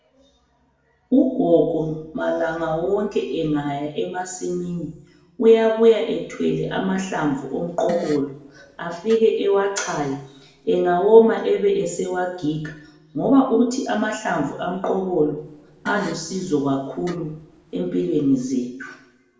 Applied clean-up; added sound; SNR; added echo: none; Fart; 18 dB; reverberation time 0.9 s.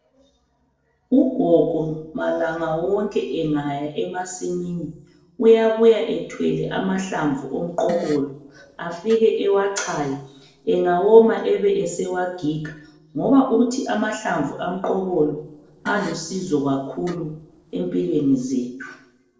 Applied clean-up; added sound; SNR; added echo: neural separator model SepFormer DNS4.